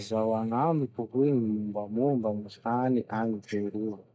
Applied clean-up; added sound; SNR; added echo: neural mask model DeepFilterNet 3.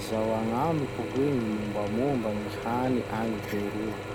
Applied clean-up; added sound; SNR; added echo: none; Drill / Mechanisms; 6 dB; none.